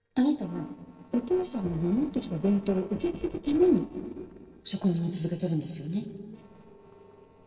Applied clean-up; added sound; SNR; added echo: neural separator model SepFormer DNS4.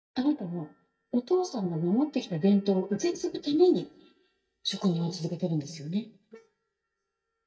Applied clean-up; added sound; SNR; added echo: neural mask model DeepFilterNet 3.